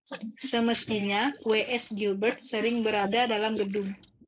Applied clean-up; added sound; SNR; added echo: neural mask model Resemble Enhance denoiser.